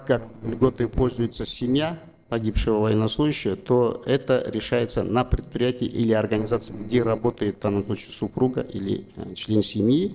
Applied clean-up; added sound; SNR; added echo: neural separator model SepFormer DNS4.